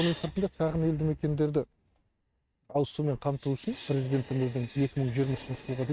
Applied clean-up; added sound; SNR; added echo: neural mask model RNNoise.